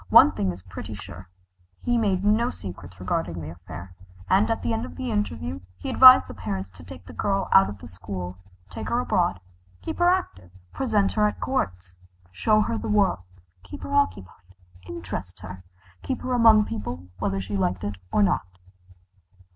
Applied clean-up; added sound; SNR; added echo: none; none; none; none.